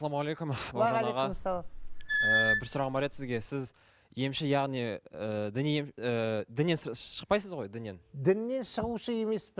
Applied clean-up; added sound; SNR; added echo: none; Squeak / Screech; -1 dB; none.